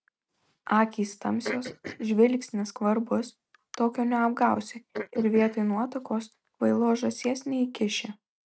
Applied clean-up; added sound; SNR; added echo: neural mask model RNNoise.